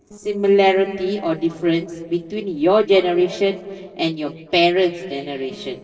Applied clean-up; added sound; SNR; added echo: neural separator model SepFormer DNS4.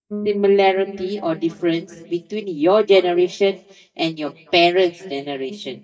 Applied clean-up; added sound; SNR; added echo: neural mask model DeepFilterNet 3.